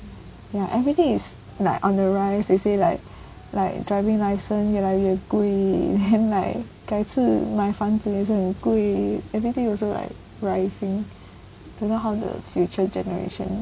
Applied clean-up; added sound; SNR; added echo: none; none; none; none.